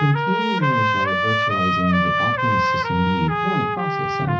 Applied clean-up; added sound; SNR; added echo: none; Trumpet; -2 dB; reverberation time 0.5 s.